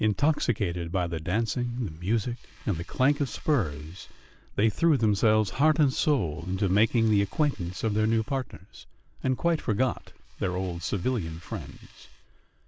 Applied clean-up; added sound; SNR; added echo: neural mask model Resemble Enhance denoiser.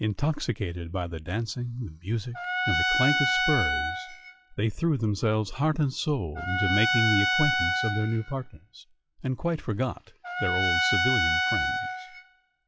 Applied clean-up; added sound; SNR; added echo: classical method log-MMSE.